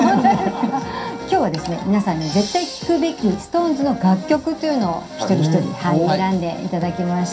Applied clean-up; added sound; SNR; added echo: none; Brass instrument; 18 dB; reverberation time 0.3 s.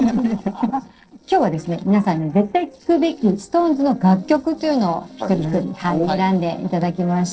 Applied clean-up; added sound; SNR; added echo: neural separator model SepFormer DNS4.